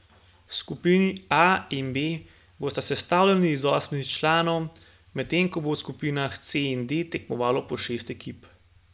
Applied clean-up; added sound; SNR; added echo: none; none; none; none.